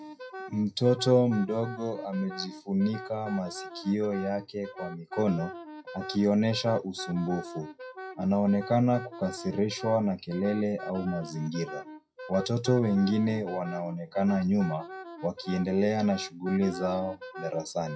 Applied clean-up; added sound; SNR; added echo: classical method WPE with log-MMSE.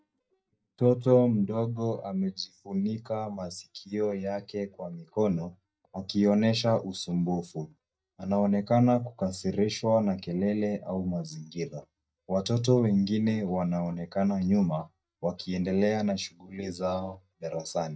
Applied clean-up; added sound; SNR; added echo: neural mask model DeepFilterNet 3.